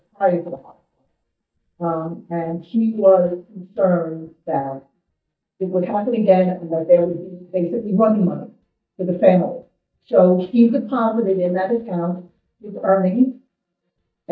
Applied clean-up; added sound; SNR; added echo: neural mask model DeepFilterNet 3.